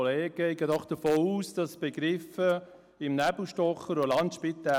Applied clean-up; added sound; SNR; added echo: none; none; none; none.